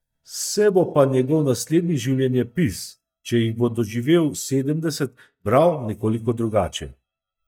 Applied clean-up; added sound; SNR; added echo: neural mask model DeepFilterNet 3.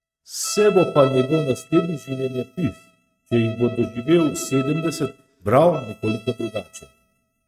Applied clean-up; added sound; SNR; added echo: neural mask model RNNoise.